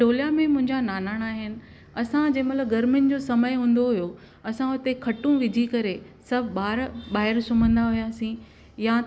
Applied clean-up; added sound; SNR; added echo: none; none; none; none.